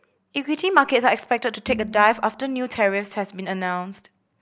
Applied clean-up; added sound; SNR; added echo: none; Bowed string instrument; 15 dB; none.